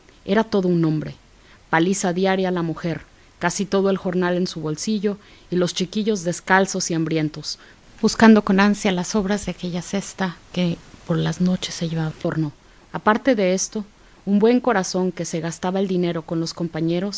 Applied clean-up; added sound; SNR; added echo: none; none; none; none.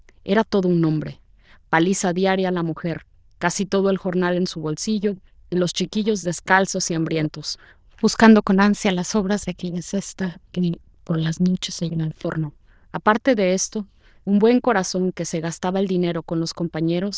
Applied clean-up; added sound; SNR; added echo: neural diffusion model UNIVERSE++.